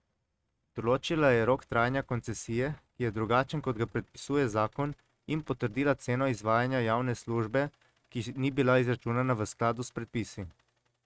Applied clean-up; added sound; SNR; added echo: neural mask model RNNoise.